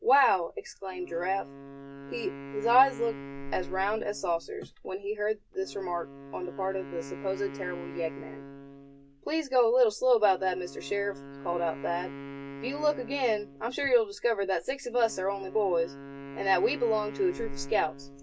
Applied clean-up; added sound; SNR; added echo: none; Wind instrument, woodwind instrument; 14 dB; none.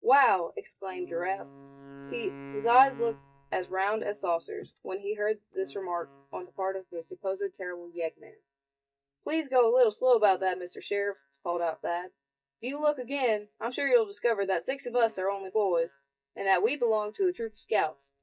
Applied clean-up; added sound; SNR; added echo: neural mask model DeepFilterNet 3.